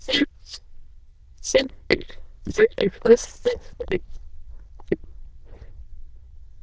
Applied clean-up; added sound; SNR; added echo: neural diffusion model UNIVERSE++.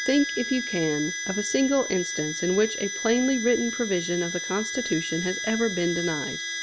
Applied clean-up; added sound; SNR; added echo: none; Harmonica; 6 dB; none.